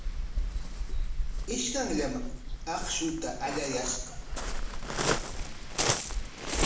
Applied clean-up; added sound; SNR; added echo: none; Waves, surf; -4 dB; reverberation time 0.6 s.